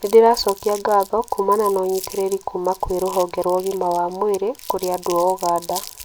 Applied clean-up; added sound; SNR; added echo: none; Crumpling, crinkling; 18 dB; none.